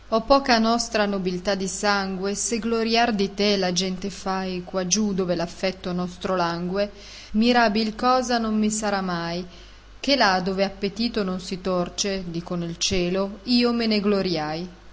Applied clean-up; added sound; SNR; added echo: none; none; none; none.